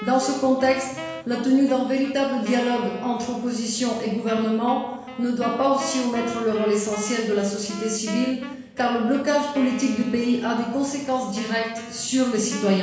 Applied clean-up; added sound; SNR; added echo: none; Wind instrument, woodwind instrument; 15 dB; reverberation time 1.1 s.